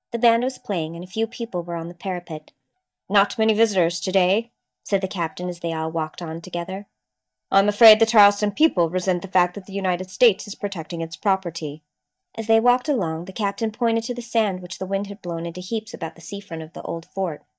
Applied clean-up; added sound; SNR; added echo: neural mask model DeepFilterNet 3.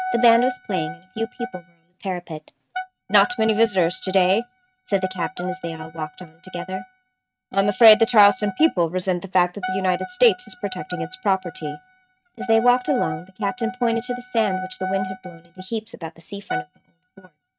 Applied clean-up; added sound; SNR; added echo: neural mask model RNNoise.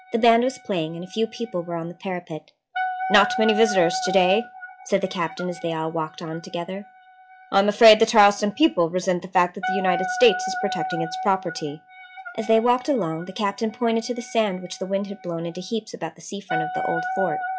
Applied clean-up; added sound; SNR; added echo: classical method log-MMSE.